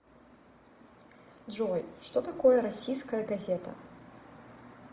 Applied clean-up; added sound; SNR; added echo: none; none; none; none.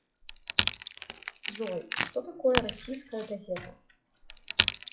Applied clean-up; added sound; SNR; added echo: classical method log-MMSE.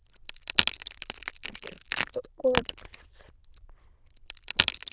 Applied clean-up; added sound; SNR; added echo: neural diffusion model UNIVERSE++.